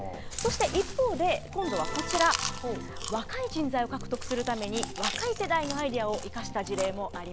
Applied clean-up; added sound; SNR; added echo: none; Chewing, mastication; 7 dB; none.